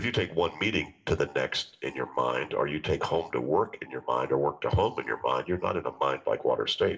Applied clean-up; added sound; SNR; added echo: none; none; none; reverberation time 0.4 s.